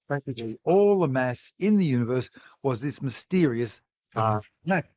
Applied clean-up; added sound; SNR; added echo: neural mask model Resemble Enhance denoiser.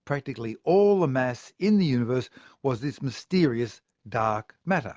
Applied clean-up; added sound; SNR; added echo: none; none; none; none.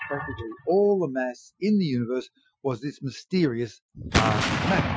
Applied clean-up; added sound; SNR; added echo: classical method Wiener filter.